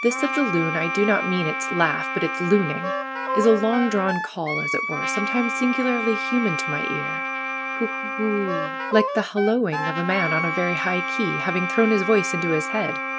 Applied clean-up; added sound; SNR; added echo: none; Wind instrument, woodwind instrument + Trumpet; 3 dB; none.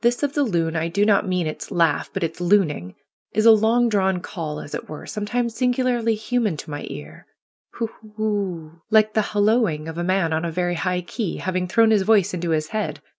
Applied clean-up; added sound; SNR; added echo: none; none; none; none.